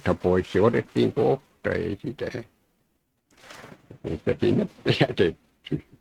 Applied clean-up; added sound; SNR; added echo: neural mask model RNNoise.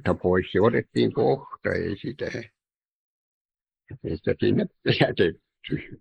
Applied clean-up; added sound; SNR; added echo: neural mask model Resemble Enhance denoiser.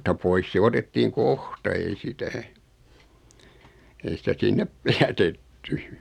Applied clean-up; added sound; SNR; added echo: none; none; none; none.